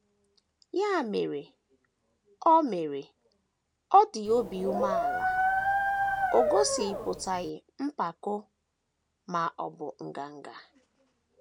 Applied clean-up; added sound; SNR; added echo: none; Dog; -2 dB; none.